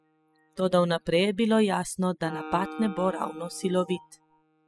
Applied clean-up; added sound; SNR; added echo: classical method spectral subtraction.